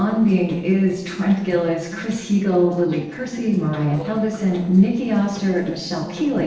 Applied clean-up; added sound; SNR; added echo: neural separator model SepFormer DNS4.